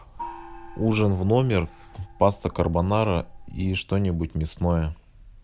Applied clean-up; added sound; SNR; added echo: none; Gong; 17 dB; none.